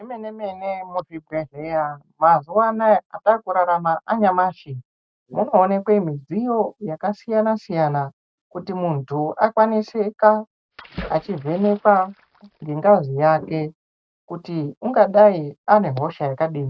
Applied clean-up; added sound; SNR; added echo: neural mask model RNNoise.